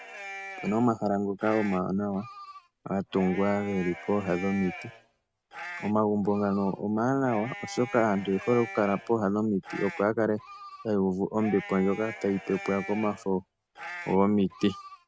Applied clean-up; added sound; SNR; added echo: none; Livestock, farm animals, working animals; 15 dB; none.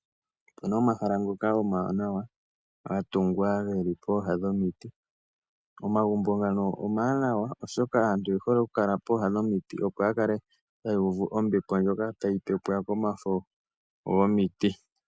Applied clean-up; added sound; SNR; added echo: none; none; none; none.